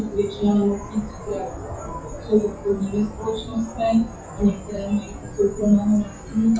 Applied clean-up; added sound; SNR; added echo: classical method WPE with log-MMSE.